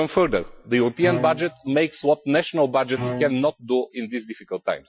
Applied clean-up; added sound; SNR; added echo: classical method Wiener filter.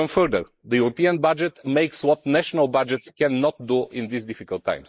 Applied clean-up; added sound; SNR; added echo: neural mask model Resemble Enhance denoiser.